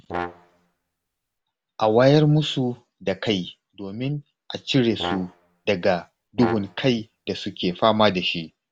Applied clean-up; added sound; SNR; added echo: none; Brass instrument; 12 dB; none.